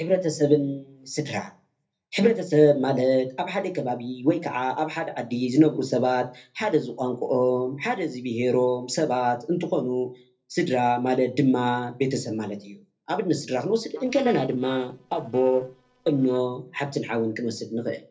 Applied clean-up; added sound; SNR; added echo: neural separator model SepFormer DNS4.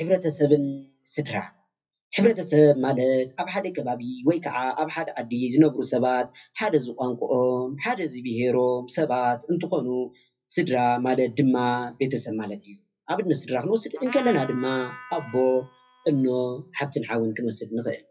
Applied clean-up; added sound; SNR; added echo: classical method WPE with log-MMSE.